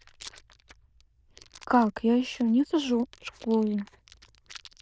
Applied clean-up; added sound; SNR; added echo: neural diffusion model UNIVERSE++.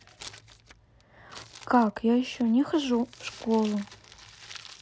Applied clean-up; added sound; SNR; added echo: none; Crumpling, crinkling; 20 dB; none.